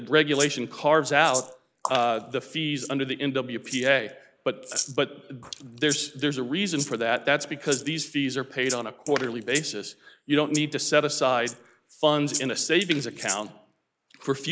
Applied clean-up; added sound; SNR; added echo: neural mask model Resemble Enhance denoiser.